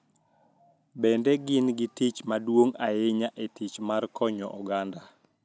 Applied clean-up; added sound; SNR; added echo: none; none; none; none.